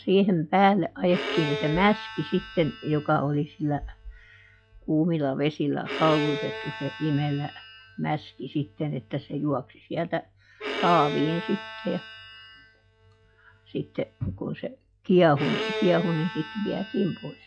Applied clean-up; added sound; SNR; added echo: classical method log-MMSE.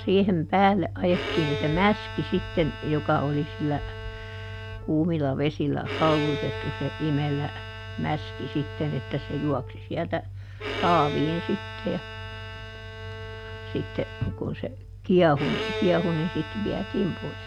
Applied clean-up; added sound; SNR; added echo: none; Bowed string instrument; 10 dB; none.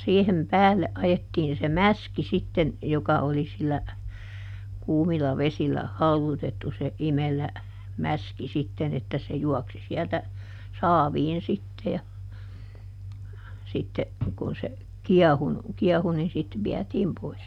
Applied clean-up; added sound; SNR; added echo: none; none; none; none.